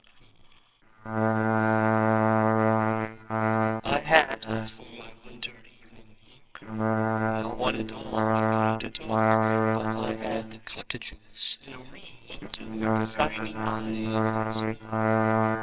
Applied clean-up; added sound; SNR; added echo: neural separator model SepFormer WHAMR!.